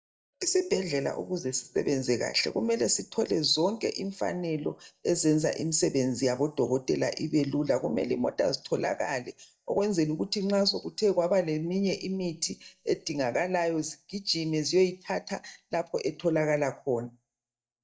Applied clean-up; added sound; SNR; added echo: neural mask model DeepFilterNet 3.